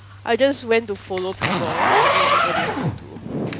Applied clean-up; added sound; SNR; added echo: none; Zipper (clothing); -3 dB; none.